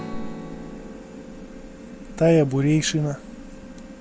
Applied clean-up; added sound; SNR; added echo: none; Strum; 17 dB; none.